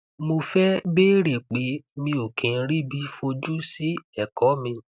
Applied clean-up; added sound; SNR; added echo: none; none; none; none.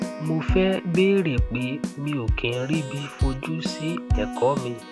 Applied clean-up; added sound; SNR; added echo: none; Keyboard (musical); 3 dB; none.